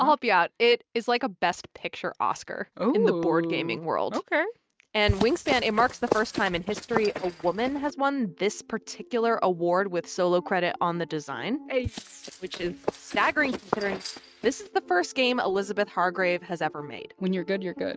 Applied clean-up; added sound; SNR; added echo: neural mask model RNNoise.